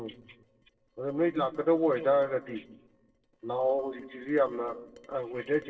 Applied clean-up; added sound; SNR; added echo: neural separator model SepFormer DNS4.